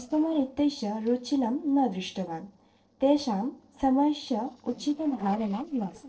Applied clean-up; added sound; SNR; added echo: neural separator model SepFormer DNS4.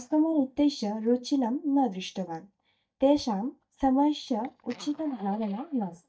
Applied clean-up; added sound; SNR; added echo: neural mask model DeepFilterNet 3.